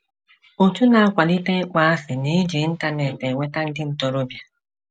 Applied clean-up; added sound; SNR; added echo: none; none; none; none.